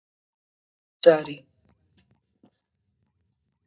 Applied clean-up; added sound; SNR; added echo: neural mask model DeepFilterNet 3.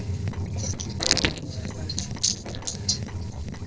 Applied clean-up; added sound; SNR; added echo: neural separator model SepFormer DNS4.